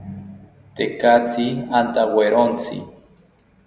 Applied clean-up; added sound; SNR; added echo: none; none; none; none.